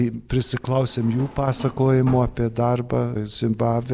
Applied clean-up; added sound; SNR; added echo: none; Drawer open or close; 16 dB; none.